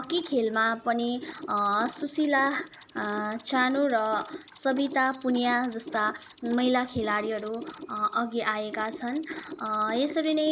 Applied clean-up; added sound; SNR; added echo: none; Mechanisms; 15 dB; none.